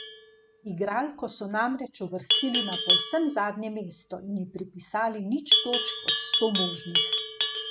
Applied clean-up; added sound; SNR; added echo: none; Livestock, farm animals, working animals; -3 dB; none.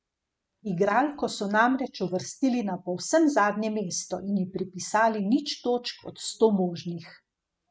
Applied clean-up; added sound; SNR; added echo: none; none; none; none.